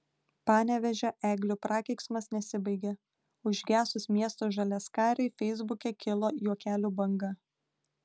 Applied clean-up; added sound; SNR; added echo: none; none; none; none.